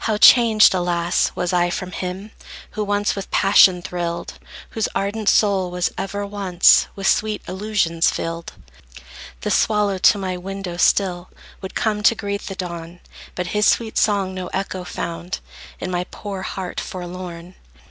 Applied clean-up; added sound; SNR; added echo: none; none; none; none.